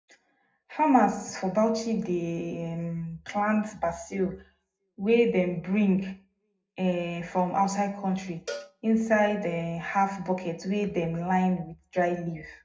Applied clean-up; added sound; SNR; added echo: none; Cowbell; 17 dB; reverberation time 0.3 s.